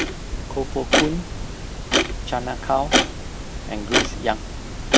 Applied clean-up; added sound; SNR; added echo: none; Clock; -5 dB; none.